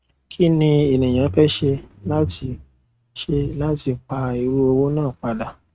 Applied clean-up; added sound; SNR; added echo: neural mask model RNNoise.